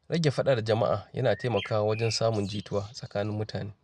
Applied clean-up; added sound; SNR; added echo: none; Bird; 17 dB; none.